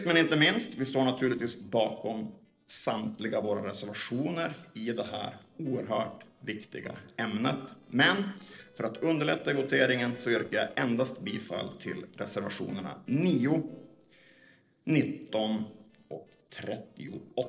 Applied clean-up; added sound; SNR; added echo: neural separator model SepFormer DNS4.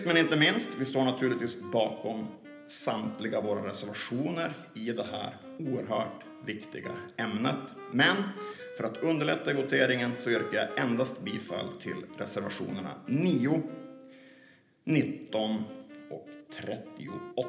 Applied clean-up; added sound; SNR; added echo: none; Wind instrument, woodwind instrument; 15 dB; reverberation time 0.8 s.